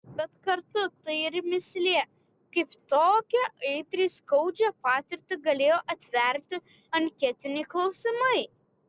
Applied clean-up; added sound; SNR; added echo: none; none; none; none.